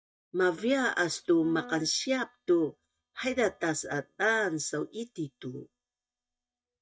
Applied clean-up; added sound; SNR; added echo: neural mask model DeepFilterNet 3.